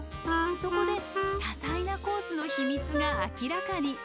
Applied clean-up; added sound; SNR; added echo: none; Wind instrument, woodwind instrument; 1 dB; none.